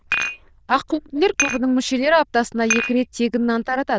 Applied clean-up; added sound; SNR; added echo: neural diffusion model UNIVERSE++.